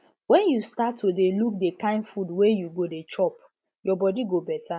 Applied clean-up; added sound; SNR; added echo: none; none; none; none.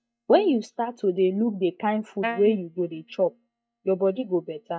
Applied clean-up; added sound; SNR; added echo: neural mask model DeepFilterNet 3.